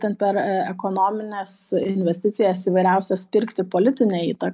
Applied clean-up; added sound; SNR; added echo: none; none; none; none.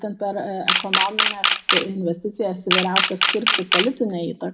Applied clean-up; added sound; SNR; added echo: none; Camera; -3 dB; reverberation time 0.5 s.